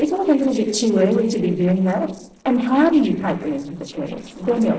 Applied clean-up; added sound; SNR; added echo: neural separator model SepFormer DNS4.